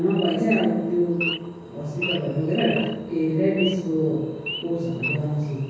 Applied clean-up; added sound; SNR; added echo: none; Idling / Wild animals; 10 dB; reverberation time 1.3 s.